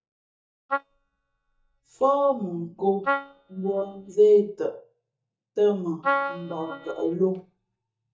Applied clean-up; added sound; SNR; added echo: neural mask model DeepFilterNet 3.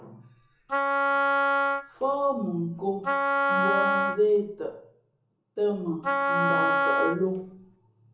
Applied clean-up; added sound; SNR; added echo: none; Wind instrument, woodwind instrument; -4 dB; reverberation time 0.7 s.